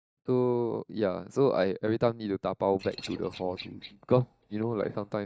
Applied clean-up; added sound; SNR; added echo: neural mask model DeepFilterNet 3.